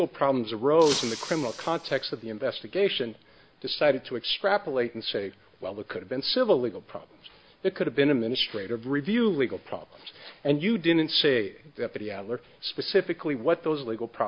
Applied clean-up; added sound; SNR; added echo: none; Shatter; 11 dB; none.